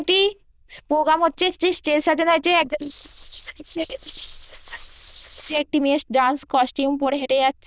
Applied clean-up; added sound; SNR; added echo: neural diffusion model UNIVERSE++.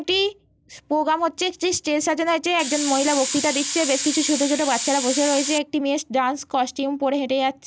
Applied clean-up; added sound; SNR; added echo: none; Hiss; 4 dB; none.